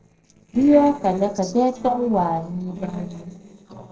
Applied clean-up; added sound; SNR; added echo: neural separator model SepFormer DNS4.